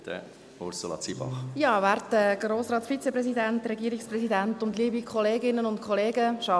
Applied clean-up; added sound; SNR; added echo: none; none; none; none.